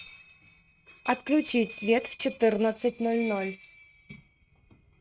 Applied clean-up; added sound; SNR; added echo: neural mask model RNNoise.